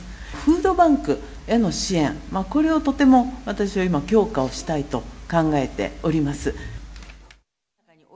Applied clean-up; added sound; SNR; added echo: none; none; none; none.